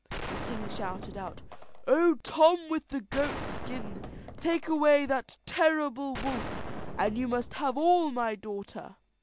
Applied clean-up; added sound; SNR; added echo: none; Gunshot, gunfire; 10 dB; none.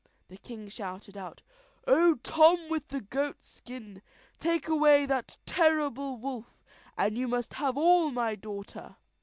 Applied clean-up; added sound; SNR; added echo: none; none; none; none.